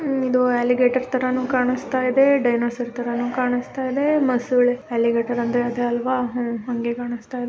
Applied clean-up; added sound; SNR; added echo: none; none; none; none.